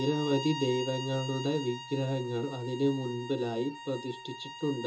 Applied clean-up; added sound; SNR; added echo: none; Bowed string instrument; 11 dB; reverberation time 0.2 s.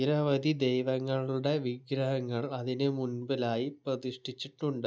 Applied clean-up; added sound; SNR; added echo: none; none; none; none.